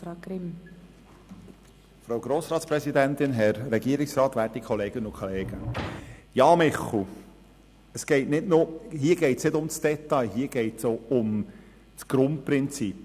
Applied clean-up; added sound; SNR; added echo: none; Sliding door; 12 dB; none.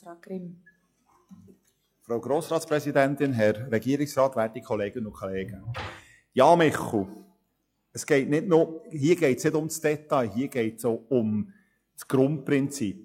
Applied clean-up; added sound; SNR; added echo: classical method log-MMSE.